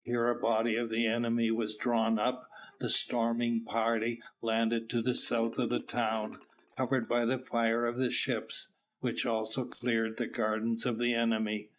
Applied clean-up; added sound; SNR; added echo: neural mask model DeepFilterNet 3.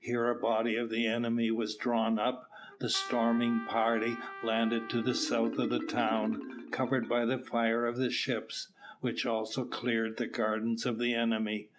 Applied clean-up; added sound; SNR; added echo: none; Trumpet + Marimba, xylophone; 14 dB; none.